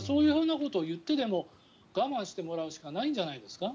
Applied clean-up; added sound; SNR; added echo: none; none; none; none.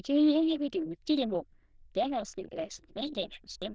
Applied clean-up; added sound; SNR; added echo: neural diffusion model UNIVERSE++.